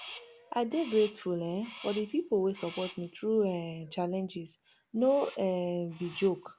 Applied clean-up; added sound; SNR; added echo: none; Crow; 19 dB; none.